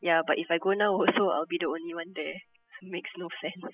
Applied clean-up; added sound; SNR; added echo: classical method spectral subtraction.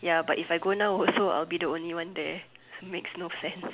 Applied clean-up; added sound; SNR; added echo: none; none; none; none.